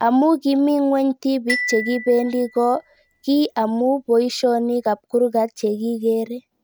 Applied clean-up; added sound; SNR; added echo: none; Glockenspiel; 12 dB; none.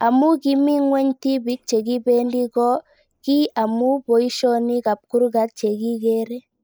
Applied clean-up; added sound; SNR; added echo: neural mask model Resemble Enhance denoiser.